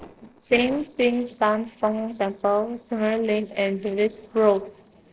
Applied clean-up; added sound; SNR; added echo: neural separator model SepFormer DNS4.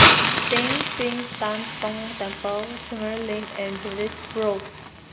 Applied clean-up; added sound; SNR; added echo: none; Hiss; -4 dB; none.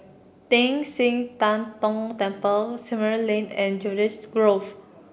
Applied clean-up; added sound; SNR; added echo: none; none; none; none.